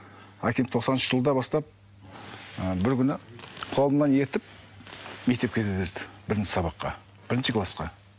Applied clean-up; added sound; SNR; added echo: none; none; none; none.